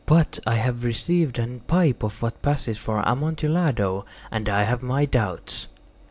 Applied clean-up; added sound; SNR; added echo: none; none; none; none.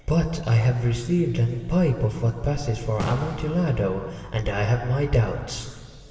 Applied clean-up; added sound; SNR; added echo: none; Fireworks; 12 dB; reverberation time 2.3 s.